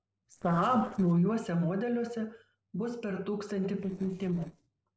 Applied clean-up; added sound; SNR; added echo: neural separator model SepFormer DNS4.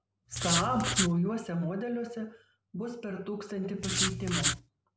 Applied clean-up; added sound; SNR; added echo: none; Writing; -2 dB; none.